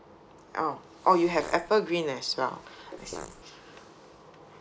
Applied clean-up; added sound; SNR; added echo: none; Fart; 12 dB; none.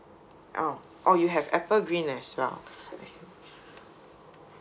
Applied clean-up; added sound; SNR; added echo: none; none; none; none.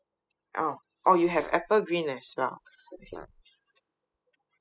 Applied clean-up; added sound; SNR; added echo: classical method spectral subtraction.